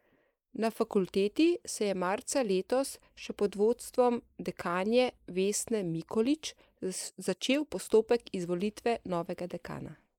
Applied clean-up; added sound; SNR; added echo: neural mask model Resemble Enhance denoiser.